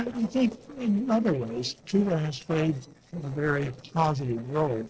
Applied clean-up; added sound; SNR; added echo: neural separator model SepFormer DNS4.